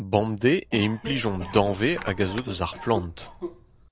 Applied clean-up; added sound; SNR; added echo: none; Coin (dropping) + Cough; 13 dB; none.